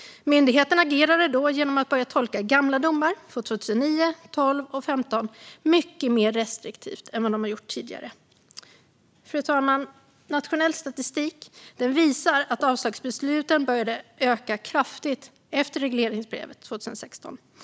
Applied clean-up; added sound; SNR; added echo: none; none; none; none.